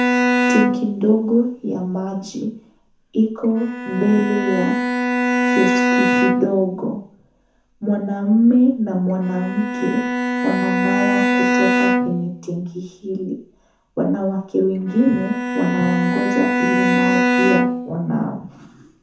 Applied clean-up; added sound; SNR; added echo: none; Bowed string instrument; 0 dB; reverberation time 0.7 s.